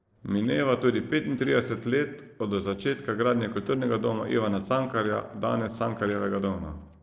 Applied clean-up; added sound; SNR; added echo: neural separator model SepFormer DNS4.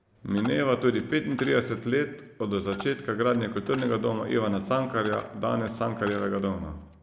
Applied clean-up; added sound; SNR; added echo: none; Coin (dropping); 18 dB; none.